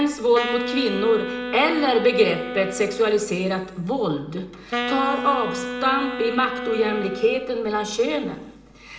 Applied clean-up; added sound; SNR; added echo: none; Wind instrument, woodwind instrument; 8 dB; reverberation time 1.2 s.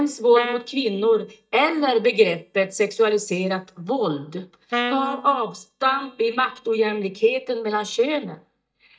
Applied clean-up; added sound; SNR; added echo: neural mask model DeepFilterNet 3.